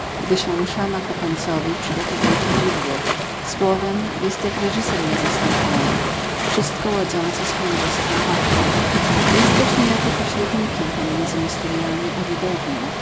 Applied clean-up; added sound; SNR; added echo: none; Waves, surf; -3 dB; none.